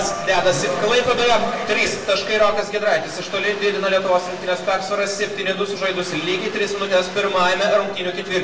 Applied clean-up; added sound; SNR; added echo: none; Ocean; 18 dB; reverberation time 0.8 s.